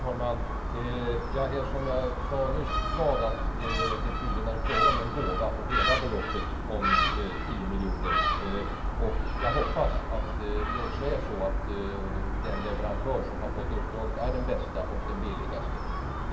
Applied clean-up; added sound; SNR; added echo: none; Gull, seagull; -4 dB; reverberation time 0.9 s.